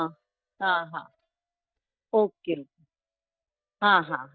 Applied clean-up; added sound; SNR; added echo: neural mask model DeepFilterNet 3.